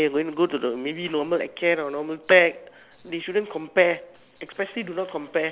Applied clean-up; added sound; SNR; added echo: none; none; none; none.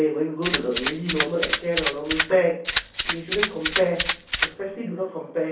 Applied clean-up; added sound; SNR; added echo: none; Rattle (instrument); 1 dB; reverberation time 0.6 s.